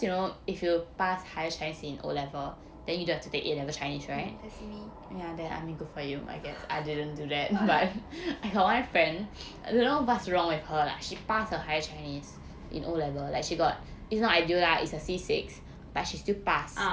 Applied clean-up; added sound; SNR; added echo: none; none; none; none.